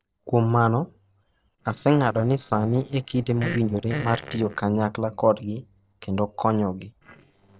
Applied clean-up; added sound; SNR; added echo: neural separator model SepFormer DNS4.